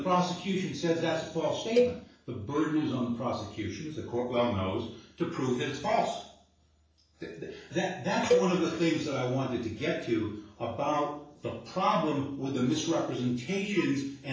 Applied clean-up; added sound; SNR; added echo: neural separator model SepFormer DNS4.